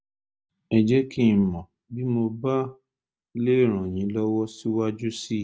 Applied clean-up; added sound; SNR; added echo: none; none; none; none.